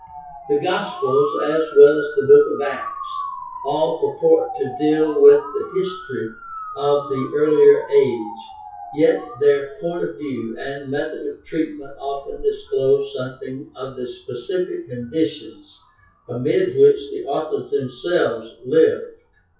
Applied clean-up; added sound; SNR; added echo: classical method WPE with log-MMSE.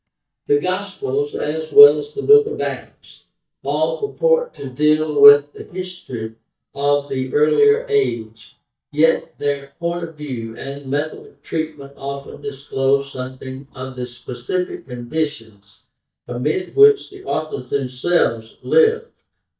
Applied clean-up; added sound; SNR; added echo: neural mask model DeepFilterNet 3.